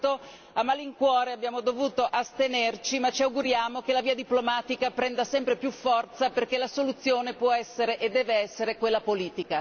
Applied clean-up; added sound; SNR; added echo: none; none; none; none.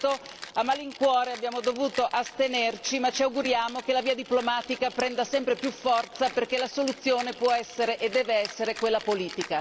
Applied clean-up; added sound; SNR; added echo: none; Rattle (instrument); 16 dB; none.